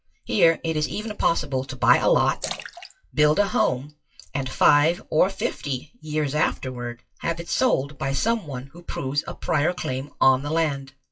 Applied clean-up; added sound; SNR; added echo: classical method WPE with log-MMSE.